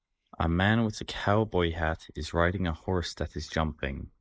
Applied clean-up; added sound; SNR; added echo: neural mask model Resemble Enhance denoiser.